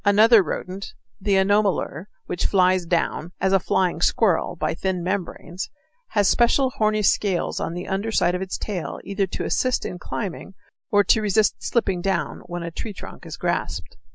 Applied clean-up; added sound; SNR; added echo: none; none; none; none.